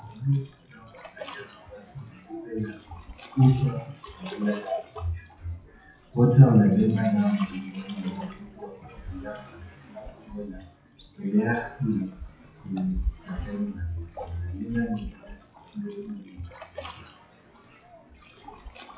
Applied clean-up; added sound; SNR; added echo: classical method WPE with log-MMSE.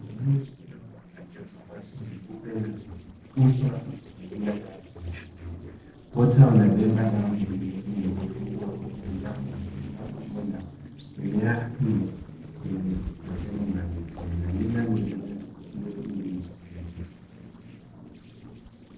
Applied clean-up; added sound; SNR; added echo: neural separator model SepFormer DNS4.